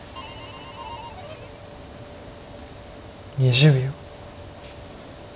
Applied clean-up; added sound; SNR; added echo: none; Harmonica; 15 dB; none.